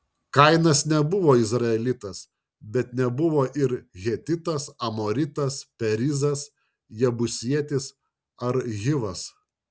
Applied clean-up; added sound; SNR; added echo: none; none; none; none.